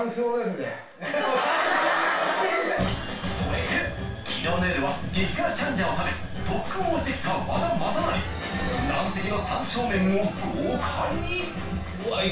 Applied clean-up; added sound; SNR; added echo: none; none; none; reverberation time 0.3 s.